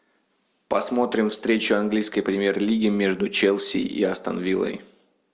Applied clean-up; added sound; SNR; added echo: none; none; none; none.